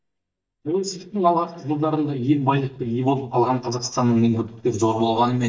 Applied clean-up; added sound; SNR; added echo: neural mask model DeepFilterNet 3.